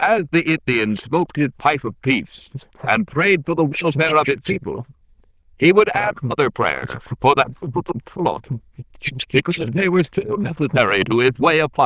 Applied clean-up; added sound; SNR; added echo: neural diffusion model UNIVERSE++.